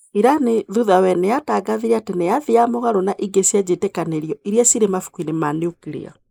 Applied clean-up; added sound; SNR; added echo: neural mask model Resemble Enhance denoiser.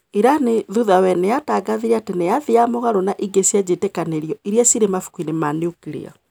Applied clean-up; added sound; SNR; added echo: none; none; none; none.